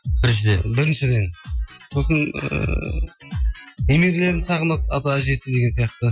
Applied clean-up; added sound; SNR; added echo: classical method Wiener filter.